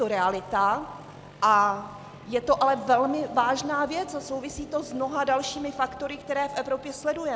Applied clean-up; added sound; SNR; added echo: none; Motorcycle; 20 dB; none.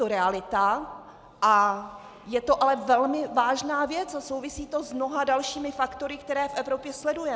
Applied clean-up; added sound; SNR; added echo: none; none; none; none.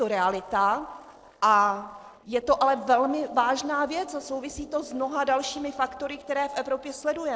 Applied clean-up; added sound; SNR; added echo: neural separator model SepFormer DNS4.